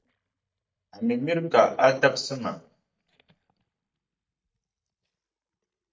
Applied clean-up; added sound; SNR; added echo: neural mask model DeepFilterNet 3.